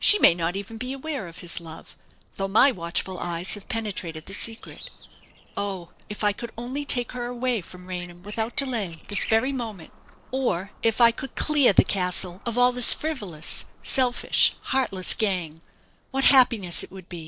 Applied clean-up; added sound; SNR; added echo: neural separator model SepFormer DNS4.